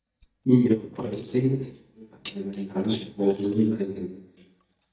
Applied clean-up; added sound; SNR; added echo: neural mask model DeepFilterNet 3.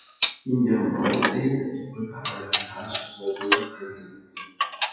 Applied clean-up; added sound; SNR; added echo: classical method WPE with log-MMSE.